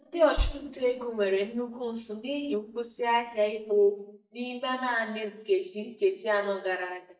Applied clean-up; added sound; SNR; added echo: neural mask model DeepFilterNet 3.